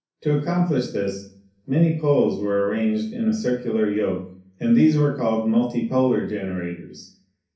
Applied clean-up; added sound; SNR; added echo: none; none; none; reverberation time 0.6 s.